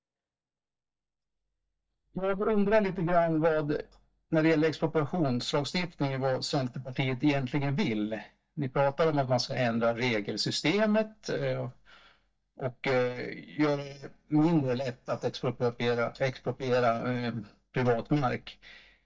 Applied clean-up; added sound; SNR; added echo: neural mask model DeepFilterNet 3.